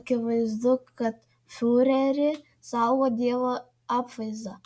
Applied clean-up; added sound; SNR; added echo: none; none; none; none.